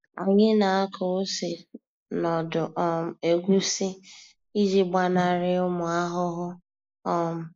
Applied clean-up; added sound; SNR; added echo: neural mask model Resemble Enhance denoiser.